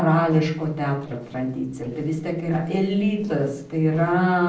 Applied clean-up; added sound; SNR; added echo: neural separator model SepFormer DNS4.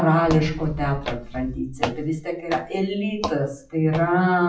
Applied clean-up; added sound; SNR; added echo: classical method WPE with log-MMSE.